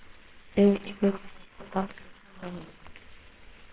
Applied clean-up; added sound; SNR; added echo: neural separator model SepFormer WHAMR!.